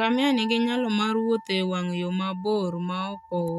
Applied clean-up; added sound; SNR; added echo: neural mask model RNNoise.